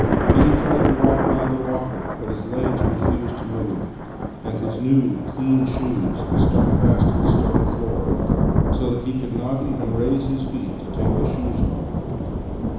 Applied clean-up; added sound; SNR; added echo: none; Thunder / Rain; -4 dB; reverberation time 1.0 s.